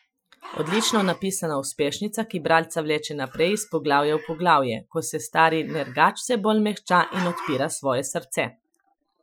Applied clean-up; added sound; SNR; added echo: classical method Wiener filter.